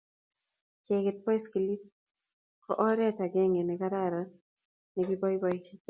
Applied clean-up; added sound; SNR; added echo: none; none; none; none.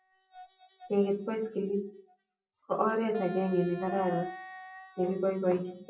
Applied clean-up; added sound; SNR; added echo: classical method WPE with log-MMSE.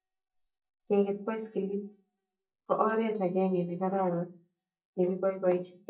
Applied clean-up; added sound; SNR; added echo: neural mask model DeepFilterNet 3.